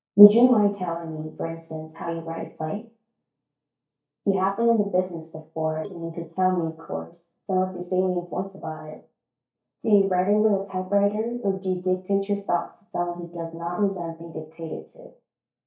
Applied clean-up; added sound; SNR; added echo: neural mask model DeepFilterNet 3.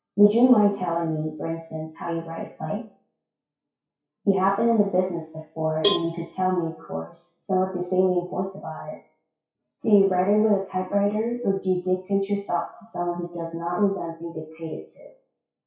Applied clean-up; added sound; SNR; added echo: classical method WPE with log-MMSE.